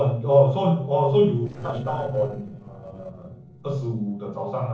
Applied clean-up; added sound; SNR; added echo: neural separator model SepFormer DNS4.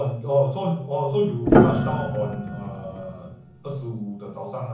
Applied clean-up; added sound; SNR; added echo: none; Piano; -3 dB; reverberation time 0.6 s.